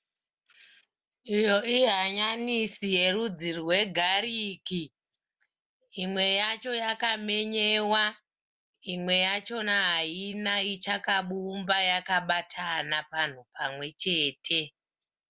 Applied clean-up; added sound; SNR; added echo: none; none; none; none.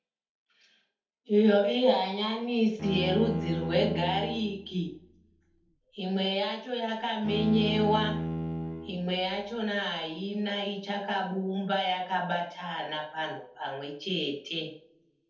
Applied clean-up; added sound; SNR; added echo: none; Bowed string instrument; 5 dB; reverberation time 0.6 s.